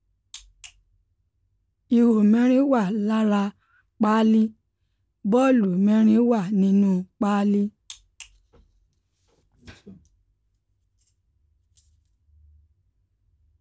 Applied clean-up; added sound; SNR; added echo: none; none; none; none.